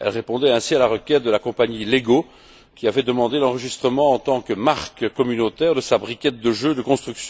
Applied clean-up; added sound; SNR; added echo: none; none; none; none.